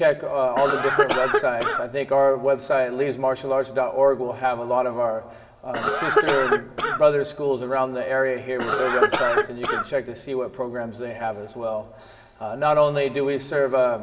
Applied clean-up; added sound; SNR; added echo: none; Cough; 0 dB; reverberation time 2.8 s.